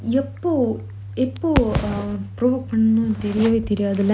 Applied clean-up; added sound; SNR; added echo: none; none; none; none.